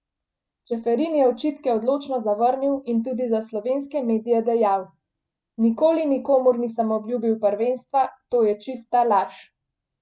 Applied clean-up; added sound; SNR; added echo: none; none; none; none.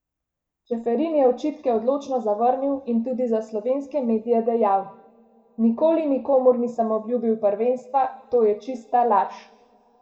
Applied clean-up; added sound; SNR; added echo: none; none; none; reverberation time 1.3 s.